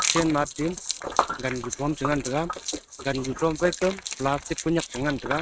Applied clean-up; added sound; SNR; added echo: neural mask model RNNoise.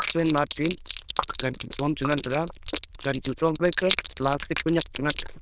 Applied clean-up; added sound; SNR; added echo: neural diffusion model UNIVERSE++.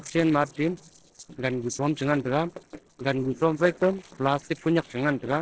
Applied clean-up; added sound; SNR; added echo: neural separator model SepFormer DNS4.